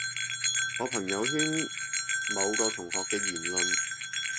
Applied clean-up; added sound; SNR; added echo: none; Bell; -5 dB; none.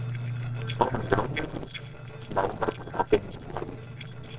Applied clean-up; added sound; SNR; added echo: neural separator model SepFormer DNS4.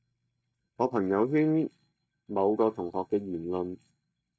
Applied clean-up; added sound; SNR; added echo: neural mask model DeepFilterNet 3.